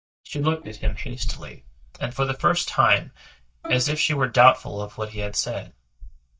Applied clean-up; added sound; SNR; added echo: neural mask model DeepFilterNet 3.